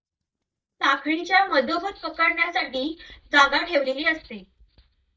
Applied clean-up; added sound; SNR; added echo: neural mask model DeepFilterNet 3.